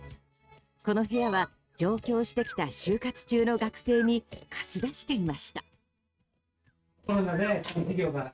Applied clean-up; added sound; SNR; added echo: neural mask model RNNoise.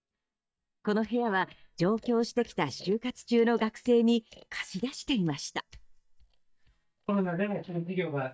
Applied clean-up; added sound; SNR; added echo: neural mask model DeepFilterNet 3.